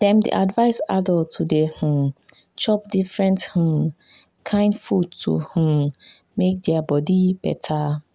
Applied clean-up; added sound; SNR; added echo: none; none; none; none.